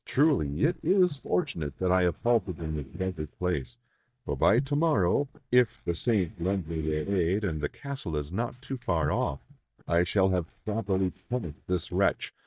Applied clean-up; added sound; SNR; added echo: neural mask model DeepFilterNet 3.